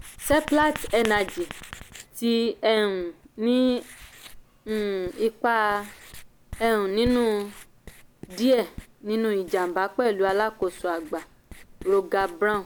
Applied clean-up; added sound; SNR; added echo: none; Writing; 17 dB; none.